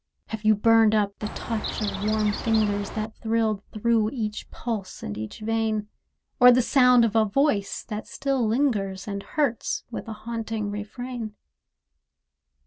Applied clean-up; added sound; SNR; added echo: none; Chirp, tweet; 9 dB; none.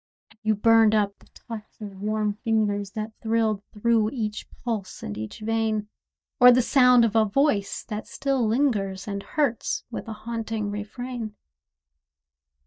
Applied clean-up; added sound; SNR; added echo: neural mask model DeepFilterNet 3.